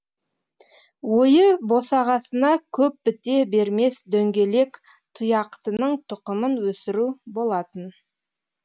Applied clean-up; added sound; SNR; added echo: none; none; none; none.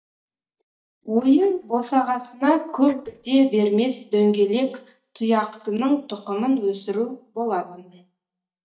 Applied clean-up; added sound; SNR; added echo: neural mask model DeepFilterNet 3.